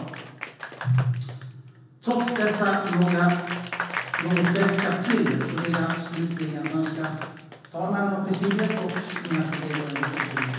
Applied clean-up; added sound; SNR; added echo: none; Applause; 8 dB; reverberation time 1.1 s.